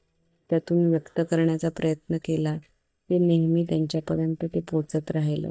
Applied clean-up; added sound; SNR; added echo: neural mask model DeepFilterNet 3.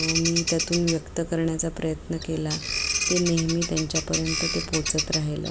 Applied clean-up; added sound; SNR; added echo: none; Bird vocalization, bird call, bird song; 3 dB; none.